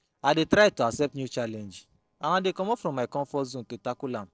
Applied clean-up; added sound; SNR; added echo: neural separator model SepFormer DNS4.